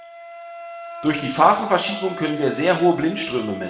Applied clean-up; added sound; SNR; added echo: none; Wind instrument, woodwind instrument; 14 dB; reverberation time 0.8 s.